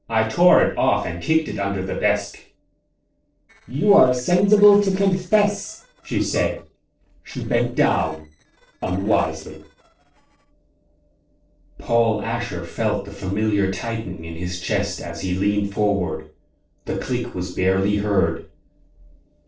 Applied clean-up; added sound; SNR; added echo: neural separator model SepFormer DNS4.